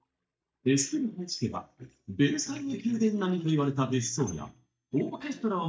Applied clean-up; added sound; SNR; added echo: neural mask model DeepFilterNet 3.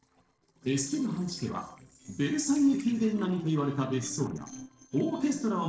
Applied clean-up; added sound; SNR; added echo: neural separator model SepFormer DNS4.